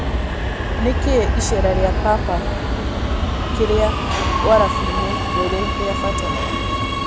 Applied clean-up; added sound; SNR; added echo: none; Subway, metro, underground; -3 dB; none.